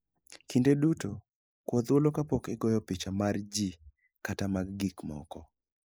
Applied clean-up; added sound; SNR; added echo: neural mask model Resemble Enhance denoiser.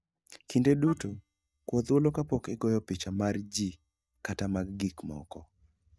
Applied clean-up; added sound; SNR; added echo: neural mask model DeepFilterNet 3.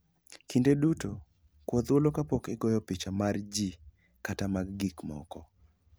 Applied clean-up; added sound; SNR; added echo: none; none; none; none.